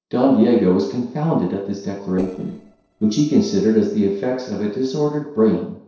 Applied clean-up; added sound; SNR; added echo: neural separator model SepFormer DNS4.